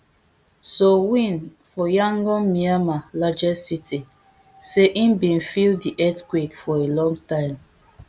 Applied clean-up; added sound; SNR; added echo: none; none; none; none.